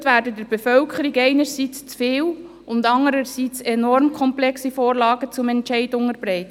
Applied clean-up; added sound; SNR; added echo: none; none; none; none.